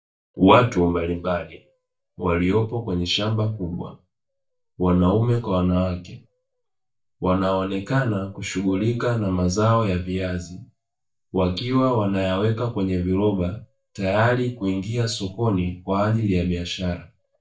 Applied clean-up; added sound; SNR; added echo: neural mask model DeepFilterNet 3.